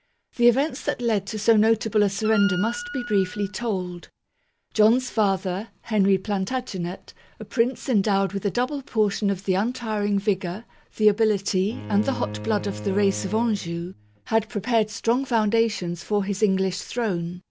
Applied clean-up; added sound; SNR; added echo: none; Bowed string instrument + Wind instrument, woodwind instrument; 12 dB; none.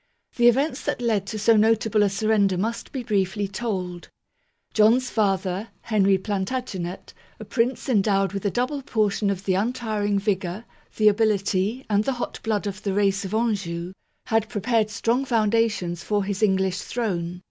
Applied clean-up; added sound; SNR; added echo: none; none; none; none.